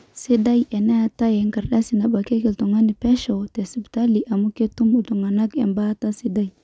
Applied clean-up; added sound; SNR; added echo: none; none; none; none.